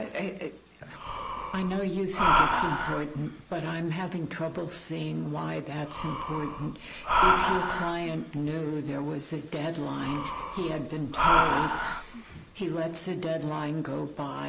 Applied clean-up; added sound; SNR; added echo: none; Breathing; -2 dB; none.